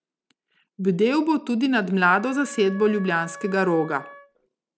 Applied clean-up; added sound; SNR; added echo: none; Wind instrument, woodwind instrument; 18 dB; none.